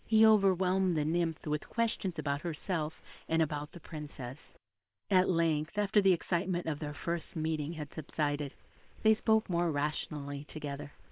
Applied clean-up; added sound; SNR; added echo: neural separator model SepFormer WHAM!.